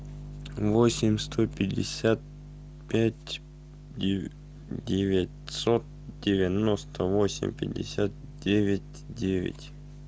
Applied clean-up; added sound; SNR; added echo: none; none; none; none.